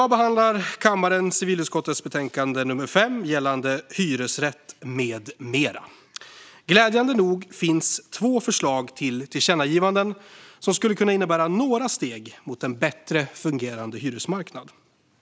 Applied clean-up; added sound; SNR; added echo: none; none; none; none.